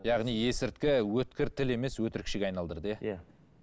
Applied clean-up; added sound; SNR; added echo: none; none; none; none.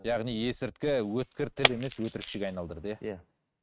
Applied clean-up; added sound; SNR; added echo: neural mask model RNNoise.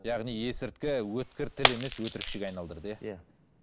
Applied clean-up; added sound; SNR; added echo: none; Shatter; -2 dB; none.